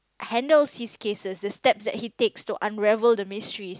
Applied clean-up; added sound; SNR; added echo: none; none; none; none.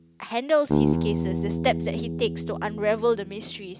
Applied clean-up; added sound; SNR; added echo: none; Bass guitar; 1 dB; none.